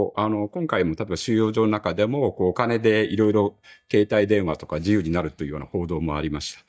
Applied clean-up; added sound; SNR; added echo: neural mask model DeepFilterNet 3.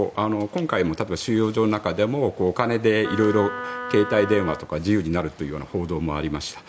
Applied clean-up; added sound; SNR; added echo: none; Wind instrument, woodwind instrument; 10 dB; none.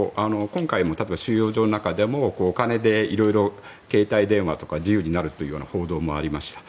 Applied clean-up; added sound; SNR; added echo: none; none; none; none.